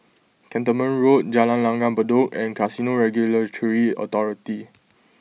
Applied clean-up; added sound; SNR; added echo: none; none; none; none.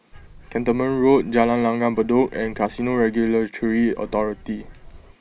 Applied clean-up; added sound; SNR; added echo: none; Bird; 20 dB; none.